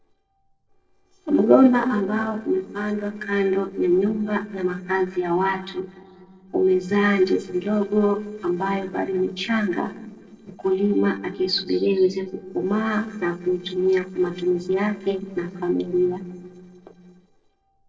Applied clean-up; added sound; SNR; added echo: neural separator model SepFormer DNS4.